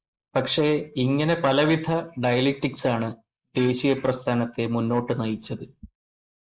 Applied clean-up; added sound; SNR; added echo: neural mask model Resemble Enhance denoiser.